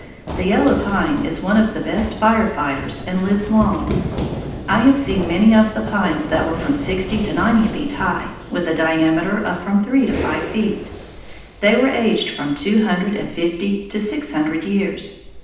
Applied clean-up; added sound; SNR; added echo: none; Run; 10 dB; reverberation time 0.9 s.